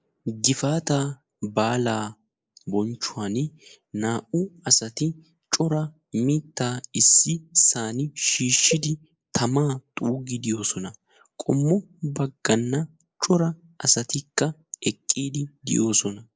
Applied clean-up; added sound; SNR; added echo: neural mask model Resemble Enhance denoiser.